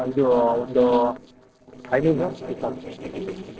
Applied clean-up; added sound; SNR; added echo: neural separator model SepFormer DNS4.